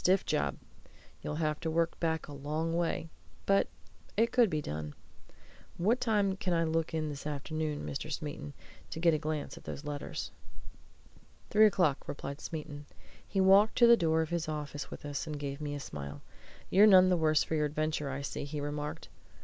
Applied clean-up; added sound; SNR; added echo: none; none; none; none.